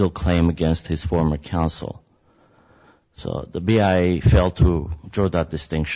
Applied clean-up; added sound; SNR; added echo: none; none; none; none.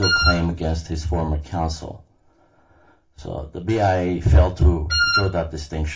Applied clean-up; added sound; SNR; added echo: none; Wind instrument, woodwind instrument; 0 dB; reverberation time 0.2 s.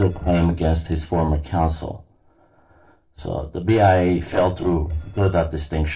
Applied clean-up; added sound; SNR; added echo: neural separator model SepFormer DNS4.